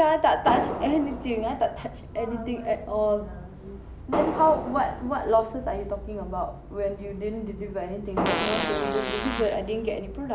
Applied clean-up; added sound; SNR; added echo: none; Fart + Fireworks; 3 dB; none.